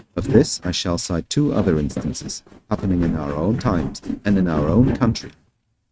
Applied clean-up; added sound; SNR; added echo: neural mask model RNNoise.